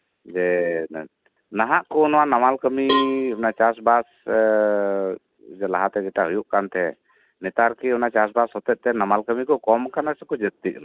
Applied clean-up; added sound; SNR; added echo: none; Cowbell; 6 dB; none.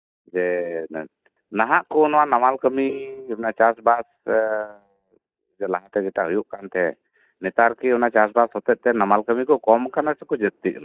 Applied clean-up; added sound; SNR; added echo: neural mask model DeepFilterNet 3.